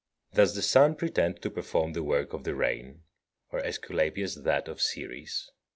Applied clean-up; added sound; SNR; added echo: none; none; none; none.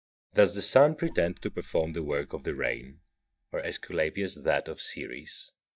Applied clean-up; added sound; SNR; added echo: neural mask model DeepFilterNet 3.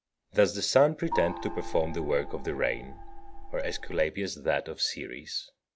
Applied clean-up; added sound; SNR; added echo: none; Gong; 6 dB; none.